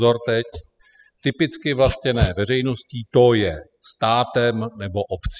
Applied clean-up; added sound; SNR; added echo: classical method spectral subtraction.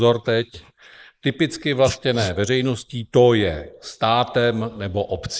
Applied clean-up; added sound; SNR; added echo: neural mask model Resemble Enhance denoiser.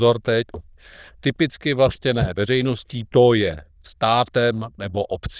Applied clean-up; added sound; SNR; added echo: neural diffusion model UNIVERSE++.